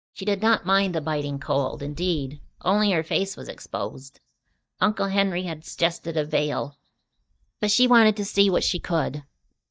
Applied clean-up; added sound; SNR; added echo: neural mask model DeepFilterNet 3.